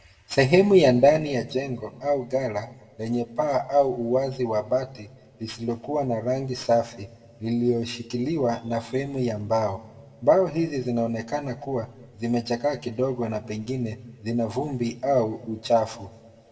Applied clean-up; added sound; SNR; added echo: none; none; none; reverberation time 1.3 s.